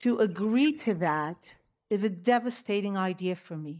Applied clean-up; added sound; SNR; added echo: neural mask model DeepFilterNet 3.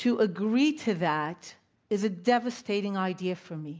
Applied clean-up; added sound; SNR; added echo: none; none; none; none.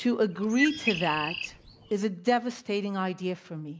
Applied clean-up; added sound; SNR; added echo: none; Bird; 5 dB; none.